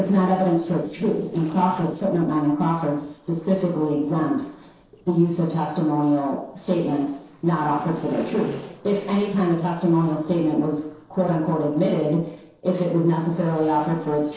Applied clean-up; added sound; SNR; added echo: neural separator model SepFormer DNS4.